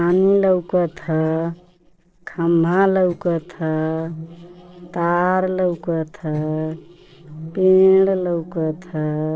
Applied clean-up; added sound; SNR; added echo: neural separator model SepFormer DNS4.